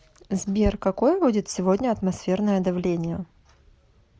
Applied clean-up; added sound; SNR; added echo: none; none; none; none.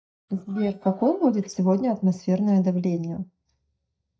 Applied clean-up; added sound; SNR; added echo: neural mask model DeepFilterNet 3.